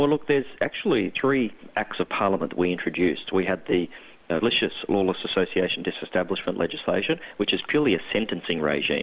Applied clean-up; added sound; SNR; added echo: none; none; none; none.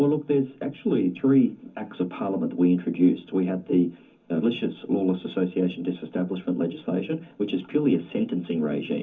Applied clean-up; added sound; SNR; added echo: none; none; none; reverberation time 0.3 s.